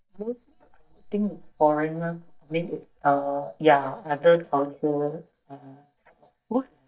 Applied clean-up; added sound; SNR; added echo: neural mask model DeepFilterNet 3.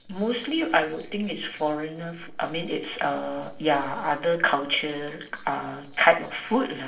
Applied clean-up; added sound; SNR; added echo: neural separator model SepFormer DNS4.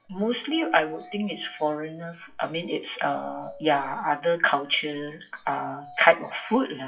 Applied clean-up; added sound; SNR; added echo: classical method WPE with log-MMSE.